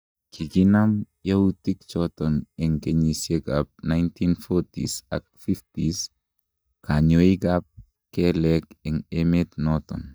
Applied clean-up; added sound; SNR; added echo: neural mask model DeepFilterNet 3.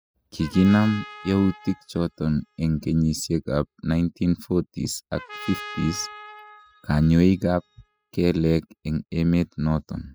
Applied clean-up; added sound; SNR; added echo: classical method spectral subtraction.